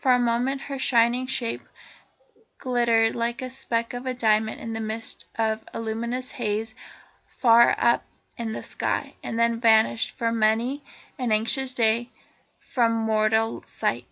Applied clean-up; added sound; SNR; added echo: none; none; none; none.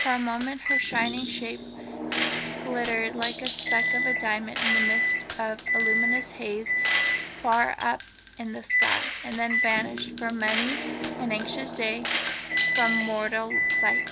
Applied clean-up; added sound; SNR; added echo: none; Microwave oven + Gunshot, gunfire; -3 dB; none.